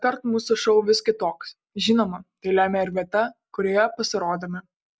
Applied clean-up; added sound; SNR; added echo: none; none; none; none.